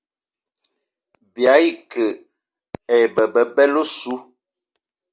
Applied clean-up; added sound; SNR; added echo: none; none; none; none.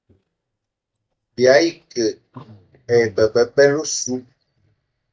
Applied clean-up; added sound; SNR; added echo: neural mask model DeepFilterNet 3.